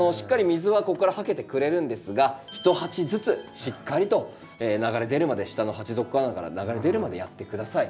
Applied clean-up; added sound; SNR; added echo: none; none; none; none.